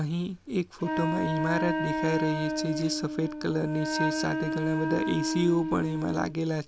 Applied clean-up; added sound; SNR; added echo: none; Wind instrument, woodwind instrument; 2 dB; none.